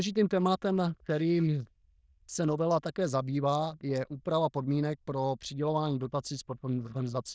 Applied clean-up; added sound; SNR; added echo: neural diffusion model UNIVERSE++.